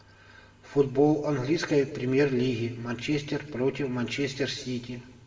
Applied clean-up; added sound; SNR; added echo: none; none; none; reverberation time 1.1 s.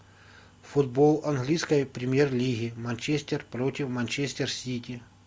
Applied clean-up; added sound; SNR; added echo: none; none; none; none.